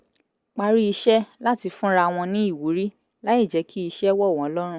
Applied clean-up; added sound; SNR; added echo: none; none; none; none.